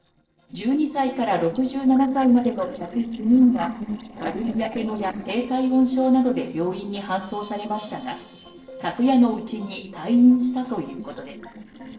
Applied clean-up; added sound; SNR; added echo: neural separator model SepFormer DNS4.